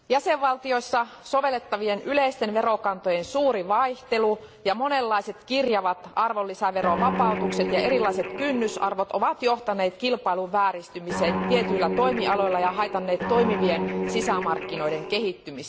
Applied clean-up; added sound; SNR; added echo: none; Guitar; 4 dB; none.